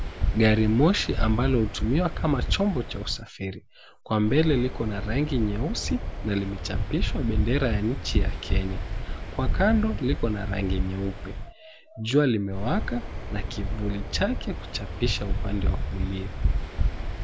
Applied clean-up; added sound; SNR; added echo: none; Waves, surf; 1 dB; none.